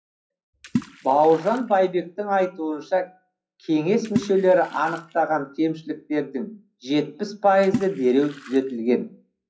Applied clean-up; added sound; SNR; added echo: classical method WPE with log-MMSE.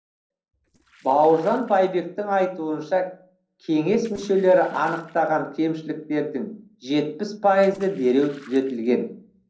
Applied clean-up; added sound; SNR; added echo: neural separator model SepFormer DNS4.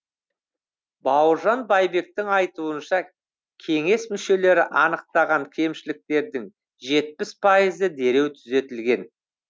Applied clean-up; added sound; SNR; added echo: none; none; none; none.